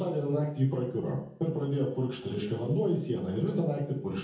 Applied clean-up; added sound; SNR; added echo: none; none; none; reverberation time 0.7 s.